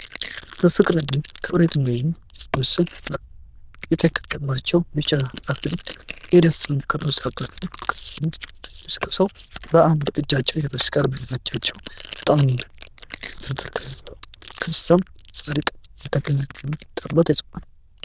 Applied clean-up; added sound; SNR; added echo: neural diffusion model UNIVERSE++.